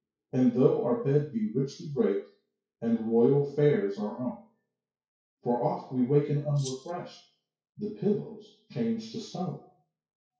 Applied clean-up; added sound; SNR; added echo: classical method WPE with log-MMSE.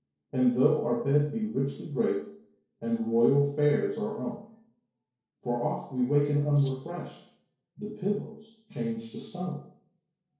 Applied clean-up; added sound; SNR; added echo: neural separator model SepFormer DNS4.